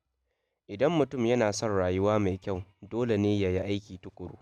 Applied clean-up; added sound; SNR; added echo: none; none; none; none.